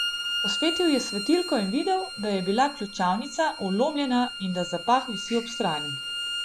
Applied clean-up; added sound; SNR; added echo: none; Bowed string instrument; 7 dB; none.